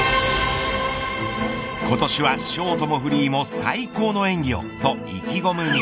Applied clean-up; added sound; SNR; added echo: none; none; none; none.